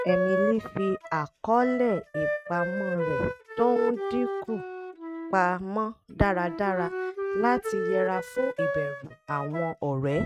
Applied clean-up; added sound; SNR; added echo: neural mask model RNNoise.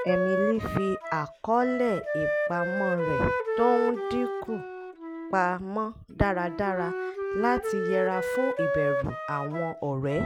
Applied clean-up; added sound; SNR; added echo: none; Wind instrument, woodwind instrument; 2 dB; none.